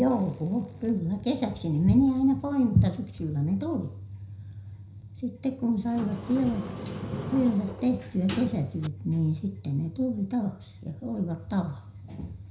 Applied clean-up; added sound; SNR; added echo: none; Sliding door; 10 dB; reverberation time 0.4 s.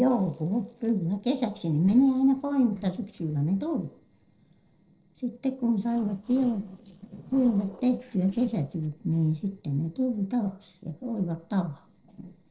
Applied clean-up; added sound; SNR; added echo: neural separator model SepFormer DNS4.